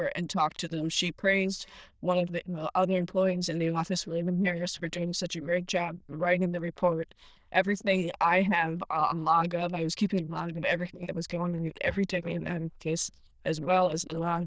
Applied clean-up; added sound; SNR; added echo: neural diffusion model UNIVERSE++.